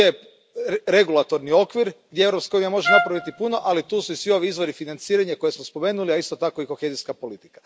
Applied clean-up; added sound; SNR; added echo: none; Trumpet; 1 dB; none.